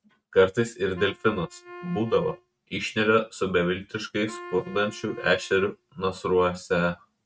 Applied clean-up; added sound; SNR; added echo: neural mask model RNNoise.